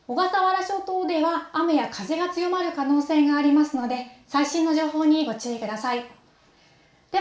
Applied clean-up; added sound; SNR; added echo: none; none; none; reverberation time 0.4 s.